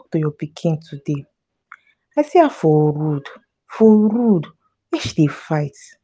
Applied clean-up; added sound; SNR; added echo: none; none; none; none.